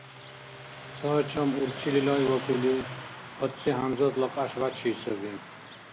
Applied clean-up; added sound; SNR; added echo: none; Car passing by; 11 dB; none.